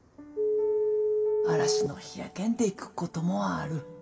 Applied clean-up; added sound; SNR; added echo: none; Telephone; -3 dB; reverberation time 1.4 s.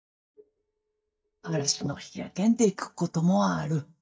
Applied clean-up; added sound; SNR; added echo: neural mask model DeepFilterNet 3.